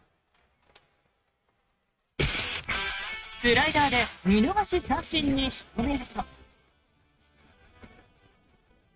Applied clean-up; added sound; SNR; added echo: neural mask model RNNoise.